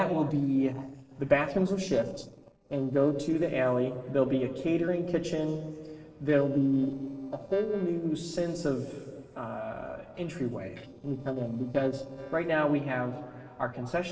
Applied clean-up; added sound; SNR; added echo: neural separator model SepFormer DNS4.